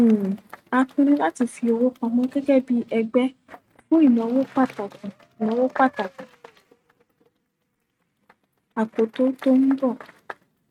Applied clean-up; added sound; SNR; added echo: neural mask model RNNoise.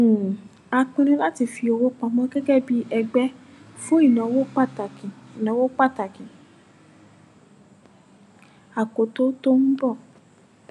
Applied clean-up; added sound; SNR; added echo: none; none; none; none.